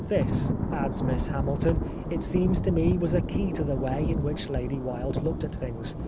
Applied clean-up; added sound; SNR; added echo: none; Thunder / Rain; -1 dB; none.